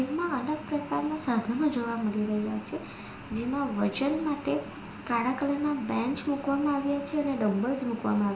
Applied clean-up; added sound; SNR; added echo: none; none; none; reverberation time 1.6 s.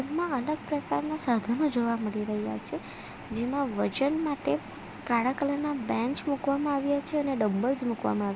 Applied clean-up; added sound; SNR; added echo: none; none; none; none.